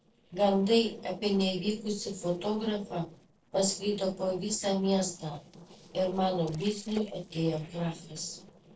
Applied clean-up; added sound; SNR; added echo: neural separator model SepFormer DNS4.